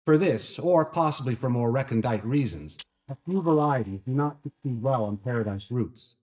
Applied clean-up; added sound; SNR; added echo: neural mask model DeepFilterNet 3.